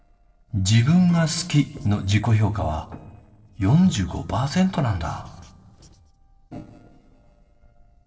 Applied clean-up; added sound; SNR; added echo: neural separator model SepFormer DNS4.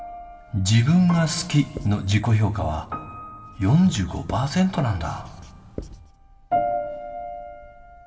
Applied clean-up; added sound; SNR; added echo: none; Writing; 19 dB; reverberation time 1.5 s.